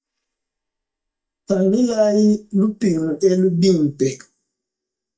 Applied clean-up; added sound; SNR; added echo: neural mask model DeepFilterNet 3.